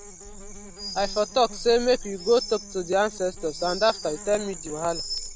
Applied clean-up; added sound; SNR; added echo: none; Insect; 15 dB; none.